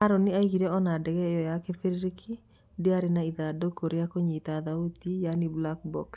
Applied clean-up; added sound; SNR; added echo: none; none; none; none.